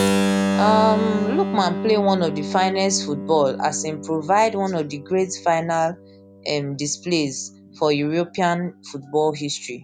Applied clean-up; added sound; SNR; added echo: none; Keyboard (musical); 5 dB; none.